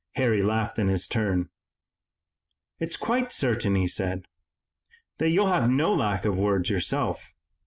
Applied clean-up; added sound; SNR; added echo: none; none; none; none.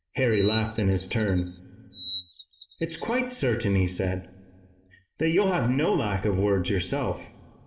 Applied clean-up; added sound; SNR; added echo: none; Bird vocalization, bird call, bird song; 13 dB; reverberation time 2.8 s.